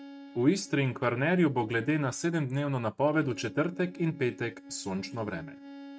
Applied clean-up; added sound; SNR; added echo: neural mask model RNNoise.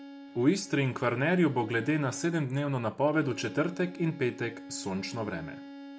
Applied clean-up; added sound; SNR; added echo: none; Bowed string instrument; 16 dB; none.